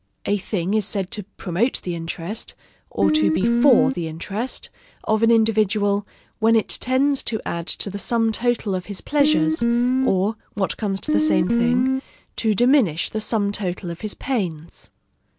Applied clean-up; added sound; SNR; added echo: none; Guitar; -2 dB; none.